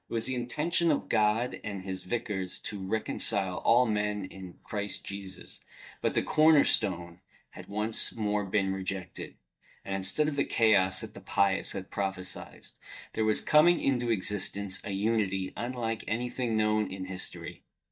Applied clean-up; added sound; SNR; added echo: neural mask model DeepFilterNet 3.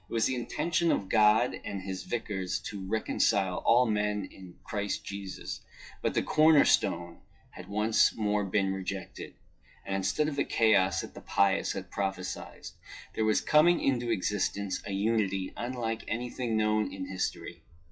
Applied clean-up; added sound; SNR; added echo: classical method WPE with log-MMSE.